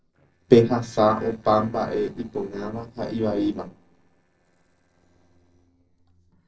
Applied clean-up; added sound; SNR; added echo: neural separator model SepFormer DNS4.